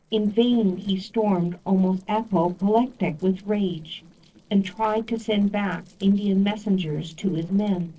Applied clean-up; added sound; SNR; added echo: neural separator model SepFormer DNS4.